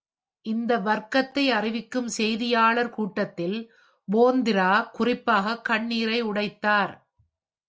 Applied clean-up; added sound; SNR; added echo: none; none; none; none.